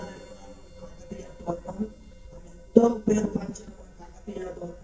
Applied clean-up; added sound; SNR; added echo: neural mask model DeepFilterNet 3.